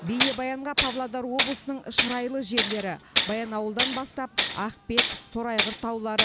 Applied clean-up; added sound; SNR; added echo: none; Tools; -1 dB; none.